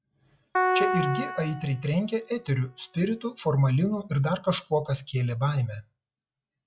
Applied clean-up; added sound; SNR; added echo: classical method log-MMSE.